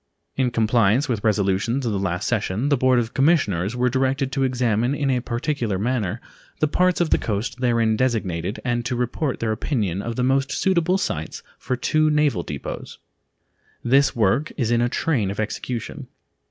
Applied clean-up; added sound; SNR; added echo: none; Bass drum; 5 dB; none.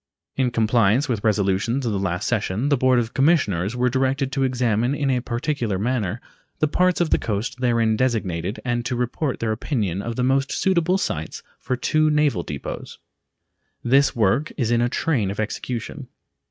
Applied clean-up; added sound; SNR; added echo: neural mask model RNNoise.